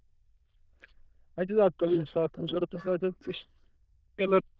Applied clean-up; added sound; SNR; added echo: neural diffusion model UNIVERSE++.